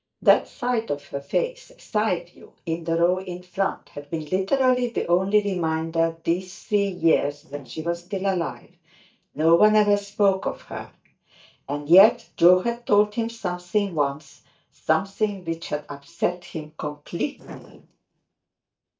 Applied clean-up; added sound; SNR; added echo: neural mask model DeepFilterNet 3.